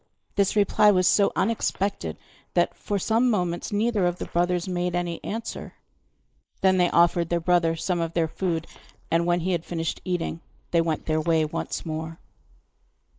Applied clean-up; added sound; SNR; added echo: neural mask model Resemble Enhance denoiser.